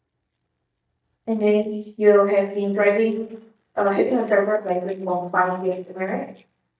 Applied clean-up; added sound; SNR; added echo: neural mask model DeepFilterNet 3.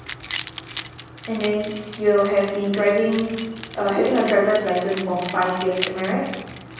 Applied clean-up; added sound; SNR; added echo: none; Keys jangling; 14 dB; reverberation time 1.1 s.